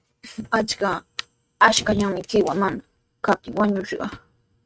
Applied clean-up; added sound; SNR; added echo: neural mask model RNNoise.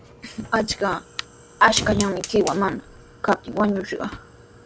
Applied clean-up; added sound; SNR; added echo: none; Fire; 13 dB; none.